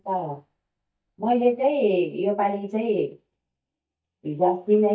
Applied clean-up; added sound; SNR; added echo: neural mask model DeepFilterNet 3.